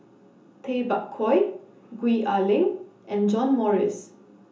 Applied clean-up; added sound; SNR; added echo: none; none; none; reverberation time 0.8 s.